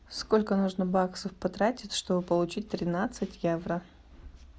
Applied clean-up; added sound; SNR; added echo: none; none; none; none.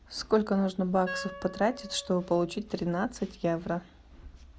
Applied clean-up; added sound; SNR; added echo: none; Wind instrument, woodwind instrument; 14 dB; none.